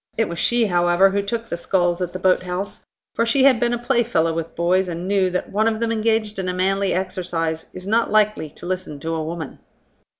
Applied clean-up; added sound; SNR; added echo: none; none; none; none.